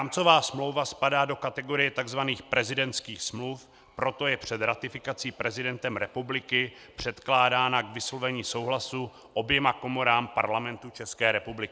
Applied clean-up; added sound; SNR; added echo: none; none; none; none.